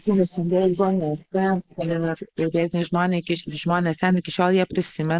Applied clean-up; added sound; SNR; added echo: neural mask model Resemble Enhance denoiser.